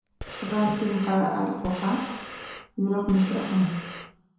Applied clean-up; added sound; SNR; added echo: none; Breathing; 13 dB; reverberation time 1.0 s.